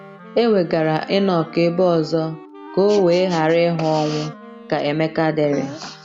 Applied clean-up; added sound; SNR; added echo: none; Wind instrument, woodwind instrument + Wind instrument, woodwind instrument; 19 dB; none.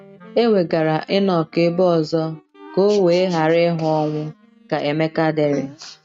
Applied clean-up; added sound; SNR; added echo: neural mask model RNNoise.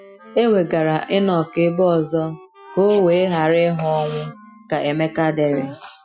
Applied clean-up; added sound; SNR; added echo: classical method Wiener filter.